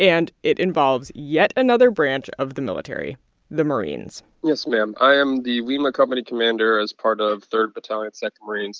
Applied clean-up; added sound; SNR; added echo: none; none; none; none.